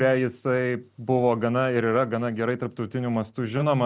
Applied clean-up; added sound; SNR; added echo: none; none; none; none.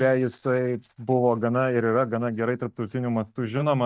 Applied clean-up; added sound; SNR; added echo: neural mask model DeepFilterNet 3.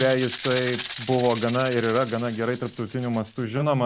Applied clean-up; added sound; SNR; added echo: none; Rattle (instrument); 13 dB; none.